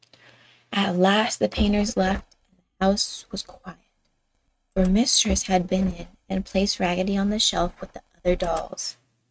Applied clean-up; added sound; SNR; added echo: neural mask model RNNoise.